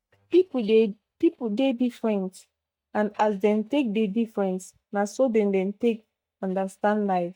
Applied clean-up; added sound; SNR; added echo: neural mask model DeepFilterNet 3.